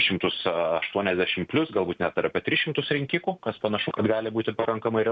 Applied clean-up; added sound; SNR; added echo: none; none; none; none.